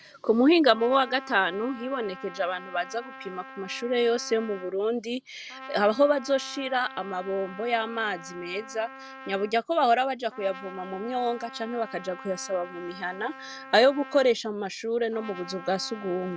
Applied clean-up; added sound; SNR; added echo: none; Trumpet; 17 dB; none.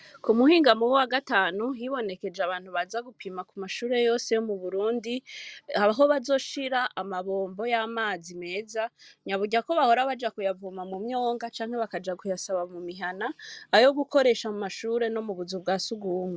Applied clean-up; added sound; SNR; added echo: none; none; none; none.